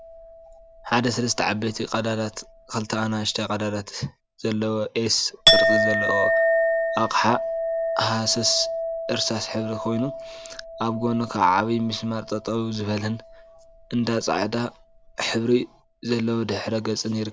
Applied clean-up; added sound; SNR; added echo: none; Chink, clink; 3 dB; none.